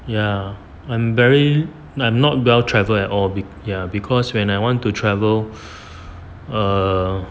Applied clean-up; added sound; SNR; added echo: none; none; none; none.